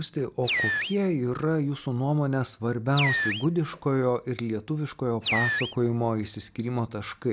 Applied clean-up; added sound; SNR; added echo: none; Animal; 4 dB; none.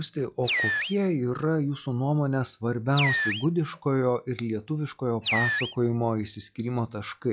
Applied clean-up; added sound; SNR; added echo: classical method log-MMSE.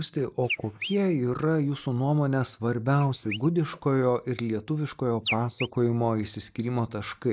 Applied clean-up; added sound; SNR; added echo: neural mask model Resemble Enhance denoiser.